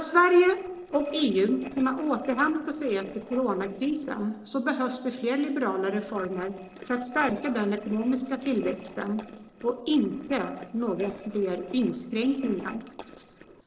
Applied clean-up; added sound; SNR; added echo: neural separator model SepFormer DNS4.